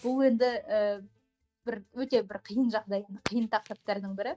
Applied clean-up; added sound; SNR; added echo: neural mask model RNNoise.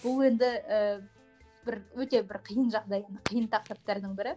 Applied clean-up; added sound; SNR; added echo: none; Fireworks; 19 dB; none.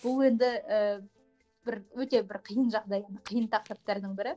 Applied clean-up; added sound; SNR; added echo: neural separator model SepFormer DNS4.